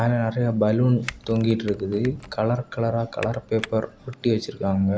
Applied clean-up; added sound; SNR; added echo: none; Typing; 18 dB; none.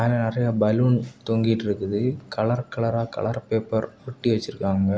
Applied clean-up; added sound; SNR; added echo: none; none; none; none.